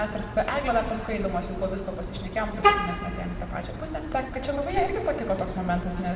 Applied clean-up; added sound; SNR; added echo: none; Vehicle horn, car horn, honking; 2 dB; reverberation time 1.9 s.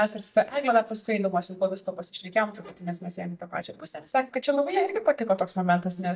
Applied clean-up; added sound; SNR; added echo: neural mask model DeepFilterNet 3.